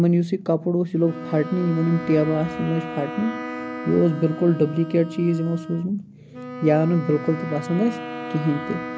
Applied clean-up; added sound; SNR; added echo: none; Wind instrument, woodwind instrument + Bowed string instrument; 11 dB; none.